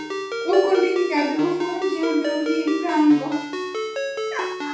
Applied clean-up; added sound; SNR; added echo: none; Ringtone; 5 dB; reverberation time 0.4 s.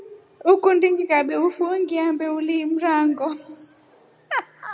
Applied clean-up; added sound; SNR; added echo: none; none; none; none.